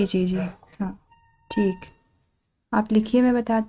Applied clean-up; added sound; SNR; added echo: neural mask model RNNoise.